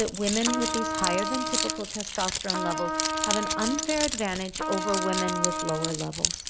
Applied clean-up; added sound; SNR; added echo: none; Trumpet + Keys jangling; -1 dB; none.